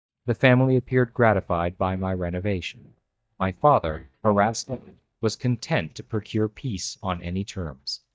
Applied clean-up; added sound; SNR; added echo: neural mask model DeepFilterNet 3.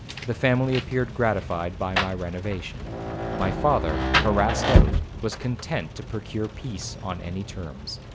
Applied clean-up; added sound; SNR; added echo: none; Rain; 0 dB; none.